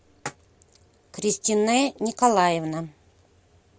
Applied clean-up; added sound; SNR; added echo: none; none; none; none.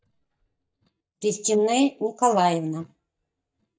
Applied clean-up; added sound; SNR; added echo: neural mask model DeepFilterNet 3.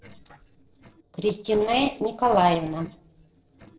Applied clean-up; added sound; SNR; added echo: neural separator model SepFormer DNS4.